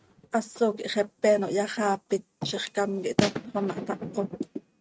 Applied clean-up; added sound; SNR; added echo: neural mask model RNNoise.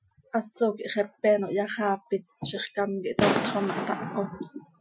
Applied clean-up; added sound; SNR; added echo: classical method Wiener filter.